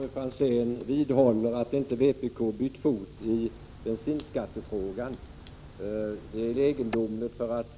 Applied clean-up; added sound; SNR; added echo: none; Crack; 18 dB; none.